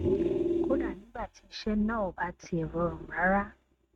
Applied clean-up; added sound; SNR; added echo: neural mask model RNNoise.